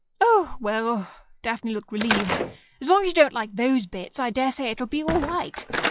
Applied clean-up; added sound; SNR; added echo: classical method log-MMSE.